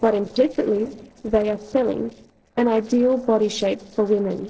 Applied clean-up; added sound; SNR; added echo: neural separator model SepFormer DNS4.